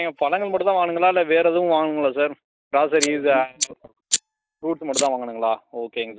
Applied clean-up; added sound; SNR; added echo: neural mask model DeepFilterNet 3.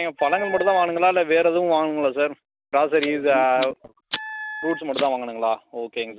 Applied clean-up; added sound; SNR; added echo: none; Wind instrument, woodwind instrument + Fire; 8 dB; none.